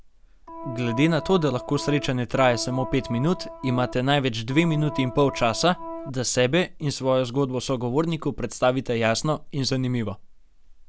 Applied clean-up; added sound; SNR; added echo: none; Organ; 12 dB; none.